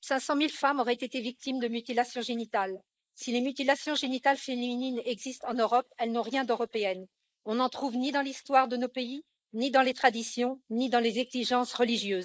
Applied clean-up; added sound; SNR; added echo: neural mask model Resemble Enhance denoiser.